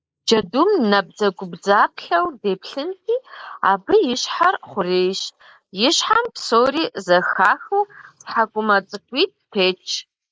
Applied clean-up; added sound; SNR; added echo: neural mask model Resemble Enhance denoiser.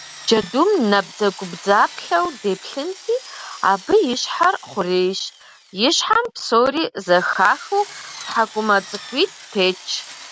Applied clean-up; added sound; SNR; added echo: none; Drill; 19 dB; none.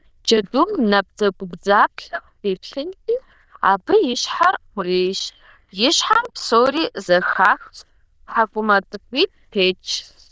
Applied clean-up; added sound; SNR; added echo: neural diffusion model UNIVERSE++.